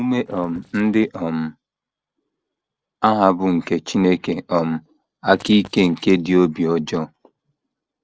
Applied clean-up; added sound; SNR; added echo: neural separator model SepFormer DNS4.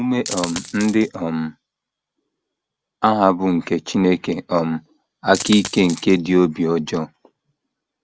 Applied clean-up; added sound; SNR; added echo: none; Coin (dropping); 10 dB; none.